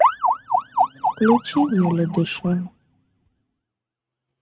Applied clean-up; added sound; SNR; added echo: neural mask model RNNoise.